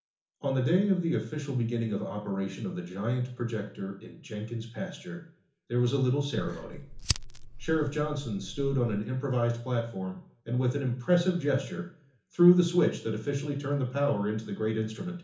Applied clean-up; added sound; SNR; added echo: none; Fire; 8 dB; reverberation time 0.7 s.